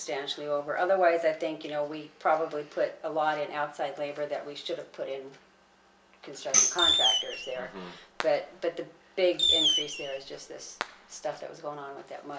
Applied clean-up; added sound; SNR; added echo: none; Tambourine + Fireworks; -3 dB; none.